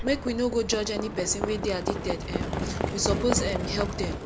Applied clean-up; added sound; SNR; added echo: none; Livestock, farm animals, working animals; 2 dB; none.